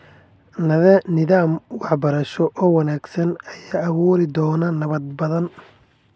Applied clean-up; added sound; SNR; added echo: none; none; none; none.